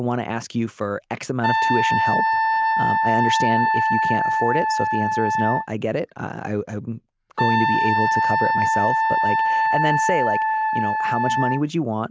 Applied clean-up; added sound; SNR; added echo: none; Wind instrument, woodwind instrument; -4 dB; none.